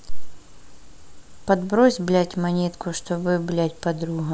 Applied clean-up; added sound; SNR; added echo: none; none; none; none.